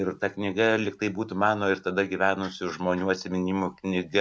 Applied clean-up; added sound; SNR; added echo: none; none; none; none.